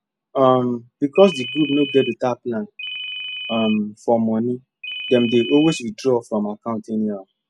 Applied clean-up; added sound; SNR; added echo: none; Ringtone; 9 dB; none.